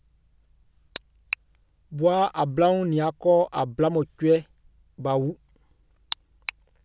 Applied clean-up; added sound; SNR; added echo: none; none; none; none.